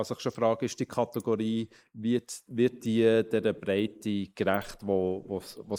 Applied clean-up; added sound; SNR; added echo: neural mask model Resemble Enhance denoiser.